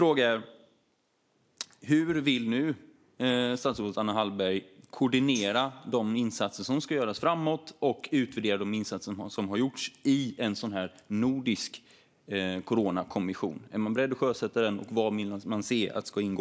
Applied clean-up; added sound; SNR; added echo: neural mask model Resemble Enhance denoiser.